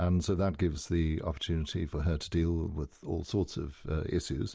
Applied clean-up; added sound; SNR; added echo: none; none; none; none.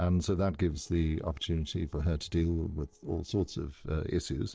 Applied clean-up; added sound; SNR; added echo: neural separator model SepFormer DNS4.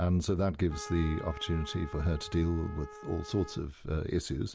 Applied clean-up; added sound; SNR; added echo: none; Trumpet; 16 dB; none.